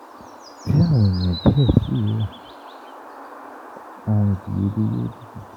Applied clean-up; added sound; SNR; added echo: none; Bird; 18 dB; none.